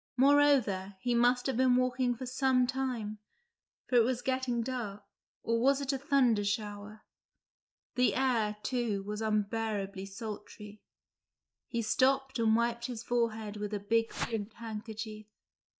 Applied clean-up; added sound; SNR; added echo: neural mask model DeepFilterNet 3.